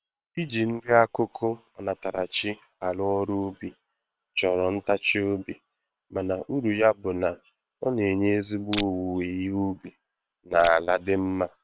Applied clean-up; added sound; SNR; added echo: neural separator model SepFormer WHAM!.